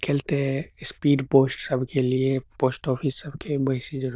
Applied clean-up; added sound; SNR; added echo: neural diffusion model UNIVERSE++.